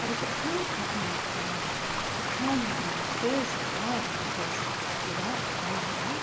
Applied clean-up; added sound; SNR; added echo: none; Stream; -4 dB; reverberation time 1.9 s.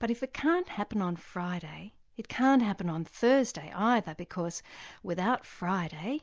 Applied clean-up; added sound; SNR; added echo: none; none; none; none.